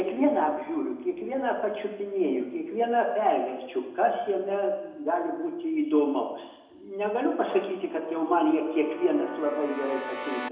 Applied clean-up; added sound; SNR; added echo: none; Keyboard (musical); 12 dB; reverberation time 0.9 s.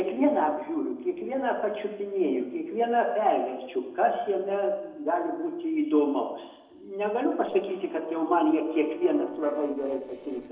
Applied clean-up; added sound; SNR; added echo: neural separator model SepFormer DNS4.